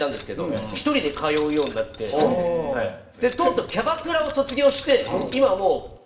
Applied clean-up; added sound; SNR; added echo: none; Keys jangling; 19 dB; reverberation time 0.7 s.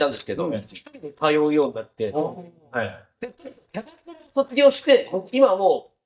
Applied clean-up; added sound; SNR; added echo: neural mask model DeepFilterNet 3.